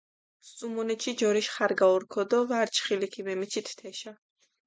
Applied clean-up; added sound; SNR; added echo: none; none; none; none.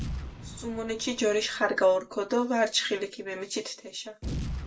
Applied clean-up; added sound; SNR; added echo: none; Boom; 11 dB; reverberation time 0.2 s.